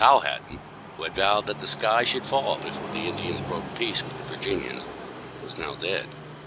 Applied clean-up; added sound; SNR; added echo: none; Train; 10 dB; none.